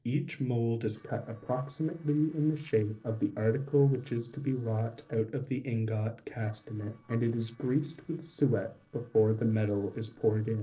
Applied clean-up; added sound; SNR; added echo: neural separator model SepFormer DNS4.